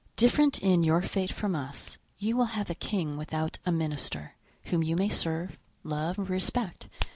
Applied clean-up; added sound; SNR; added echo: none; Hands; 15 dB; none.